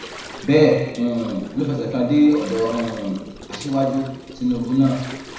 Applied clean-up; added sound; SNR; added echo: none; Gurgling; 17 dB; reverberation time 1.0 s.